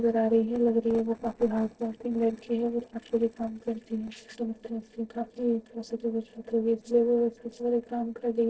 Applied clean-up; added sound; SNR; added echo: neural separator model SepFormer DNS4.